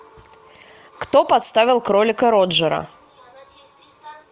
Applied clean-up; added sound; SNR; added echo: none; none; none; none.